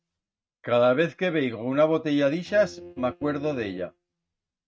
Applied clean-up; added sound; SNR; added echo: neural mask model RNNoise.